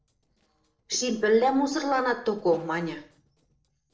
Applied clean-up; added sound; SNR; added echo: neural separator model SepFormer DNS4.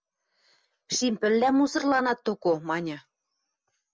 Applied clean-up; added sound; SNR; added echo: none; none; none; none.